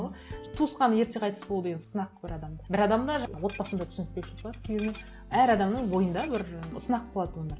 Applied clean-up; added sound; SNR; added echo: none; Dishes, pots, and pans / Glass; 14 dB; none.